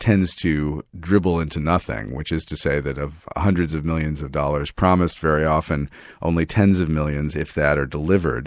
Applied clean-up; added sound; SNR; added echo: none; none; none; none.